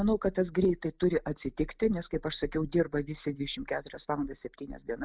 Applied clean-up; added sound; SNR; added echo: none; none; none; none.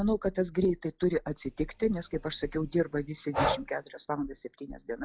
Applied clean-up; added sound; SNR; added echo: classical method log-MMSE.